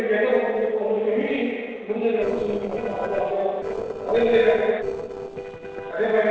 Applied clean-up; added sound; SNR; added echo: neural separator model SepFormer DNS4.